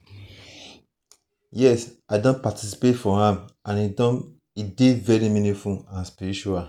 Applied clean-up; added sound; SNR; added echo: none; none; none; none.